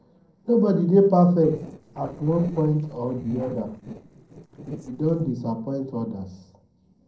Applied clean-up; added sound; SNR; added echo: neural separator model SepFormer DNS4.